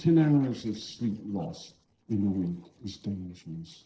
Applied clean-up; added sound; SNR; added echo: neural separator model SepFormer DNS4.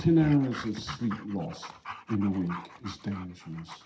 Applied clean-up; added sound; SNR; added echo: none; Dog; 14 dB; reverberation time 0.7 s.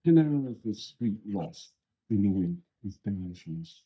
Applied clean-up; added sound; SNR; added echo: neural mask model DeepFilterNet 3.